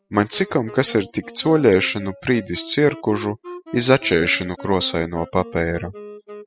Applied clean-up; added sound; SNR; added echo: classical method spectral subtraction.